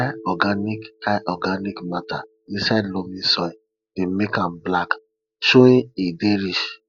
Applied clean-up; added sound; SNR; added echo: neural mask model DeepFilterNet 3.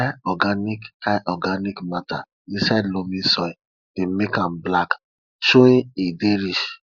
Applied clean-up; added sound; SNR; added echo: neural mask model Resemble Enhance denoiser.